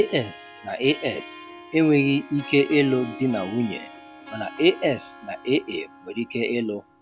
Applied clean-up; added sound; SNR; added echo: none; Harp; 17 dB; none.